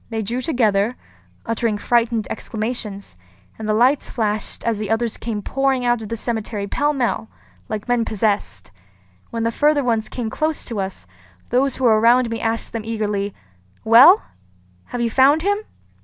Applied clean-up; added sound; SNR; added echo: none; none; none; none.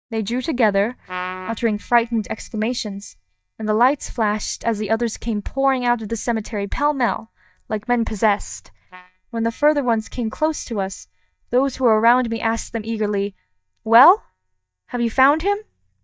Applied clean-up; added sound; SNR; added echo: neural mask model DeepFilterNet 3.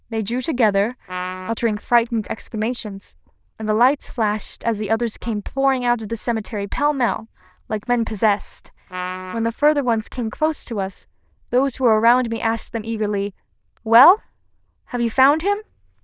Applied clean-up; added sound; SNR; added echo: neural diffusion model UNIVERSE++.